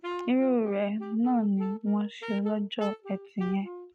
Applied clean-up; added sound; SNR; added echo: neural mask model RNNoise.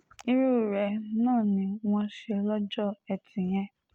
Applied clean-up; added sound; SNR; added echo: none; none; none; none.